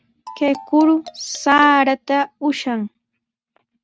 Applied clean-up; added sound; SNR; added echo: neural mask model RNNoise.